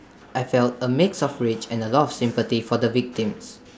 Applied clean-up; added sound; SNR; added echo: none; none; none; none.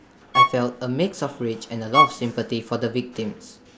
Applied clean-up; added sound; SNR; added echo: none; Bowed string instrument; -2 dB; none.